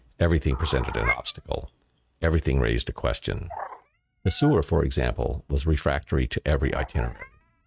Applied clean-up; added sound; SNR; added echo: neural mask model RNNoise.